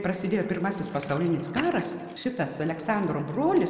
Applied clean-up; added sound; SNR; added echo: neural mask model Resemble Enhance denoiser.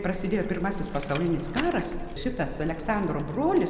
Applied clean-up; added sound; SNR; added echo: none; Bicycle; 16 dB; none.